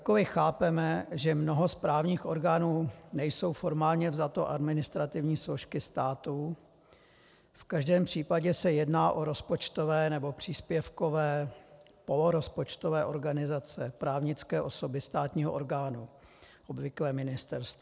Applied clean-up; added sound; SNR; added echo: none; none; none; none.